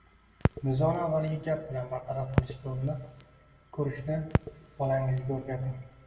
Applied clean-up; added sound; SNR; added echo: none; Crackle; 4 dB; reverberation time 1.0 s.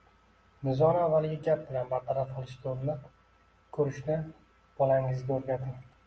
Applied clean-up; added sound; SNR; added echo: none; none; none; none.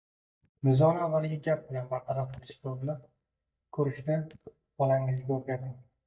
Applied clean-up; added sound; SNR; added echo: neural mask model DeepFilterNet 3.